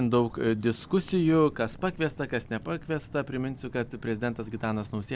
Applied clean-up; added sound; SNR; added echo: none; Motorcycle; 20 dB; none.